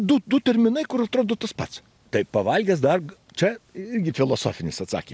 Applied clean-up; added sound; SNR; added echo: none; none; none; none.